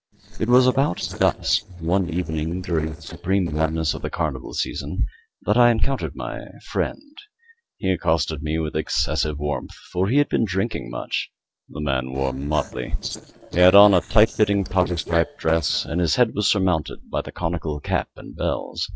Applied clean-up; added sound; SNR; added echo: neural separator model SepFormer DNS4.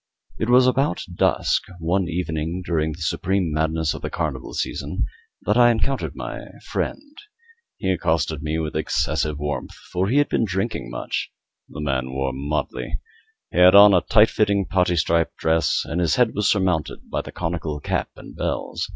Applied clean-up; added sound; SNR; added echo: none; none; none; none.